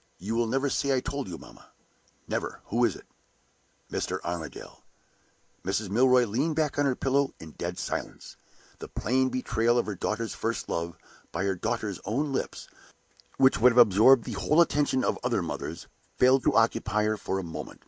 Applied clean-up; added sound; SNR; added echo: neural mask model Resemble Enhance denoiser.